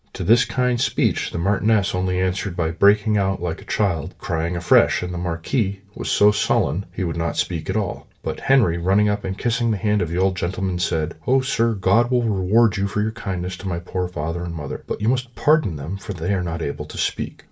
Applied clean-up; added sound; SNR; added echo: none; none; none; reverberation time 0.2 s.